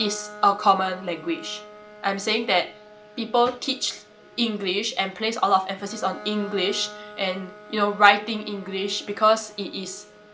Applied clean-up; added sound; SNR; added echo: none; Bowed string instrument; 19 dB; none.